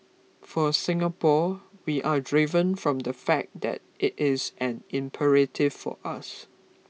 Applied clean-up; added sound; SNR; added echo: none; none; none; none.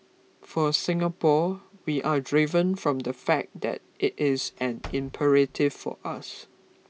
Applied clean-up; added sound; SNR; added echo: none; Slam / Wood; 19 dB; none.